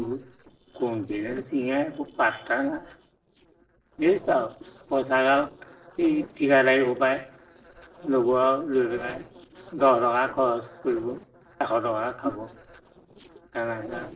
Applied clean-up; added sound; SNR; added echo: neural separator model SepFormer DNS4.